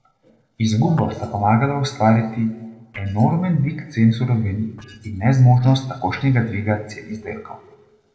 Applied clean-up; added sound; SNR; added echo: neural separator model SepFormer DNS4.